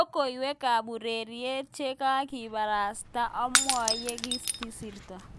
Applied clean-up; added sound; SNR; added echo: none; Shatter / Crushing; 2 dB; none.